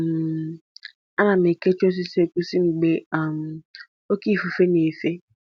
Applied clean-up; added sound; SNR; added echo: none; none; none; none.